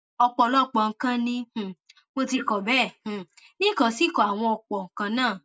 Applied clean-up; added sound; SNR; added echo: neural mask model Resemble Enhance denoiser.